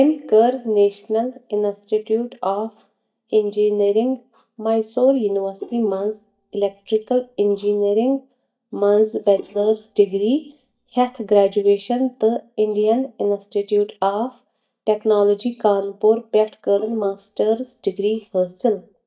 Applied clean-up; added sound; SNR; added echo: neural mask model DeepFilterNet 3.